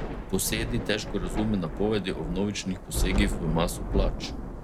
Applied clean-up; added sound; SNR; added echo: none; Thunder / Rain; 1 dB; none.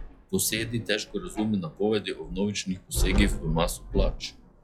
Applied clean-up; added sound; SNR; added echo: classical method log-MMSE.